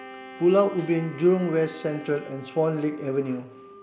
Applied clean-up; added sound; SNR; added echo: none; Wind instrument, woodwind instrument + Wind instrument, woodwind instrument; 18 dB; none.